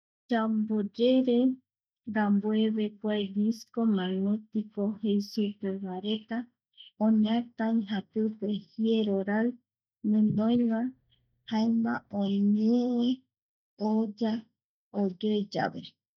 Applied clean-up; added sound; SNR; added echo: neural mask model DeepFilterNet 3.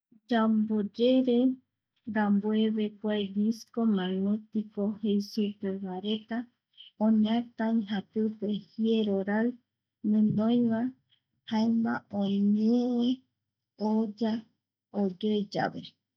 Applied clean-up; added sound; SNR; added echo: none; none; none; none.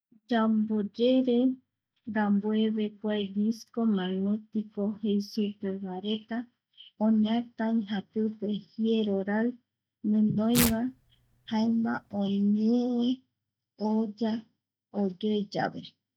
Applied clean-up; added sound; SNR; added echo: none; Tearing; 7 dB; none.